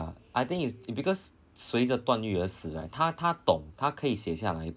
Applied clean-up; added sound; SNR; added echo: none; none; none; none.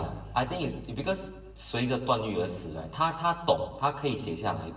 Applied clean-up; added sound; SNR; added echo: none; Bass guitar; 18 dB; reverberation time 1.0 s.